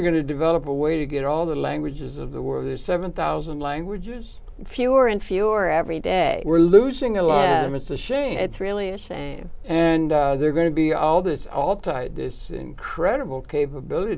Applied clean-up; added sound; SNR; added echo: none; none; none; none.